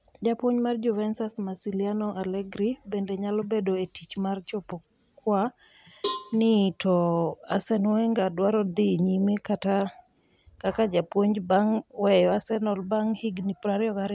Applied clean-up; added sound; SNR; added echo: none; Cowbell; 12 dB; none.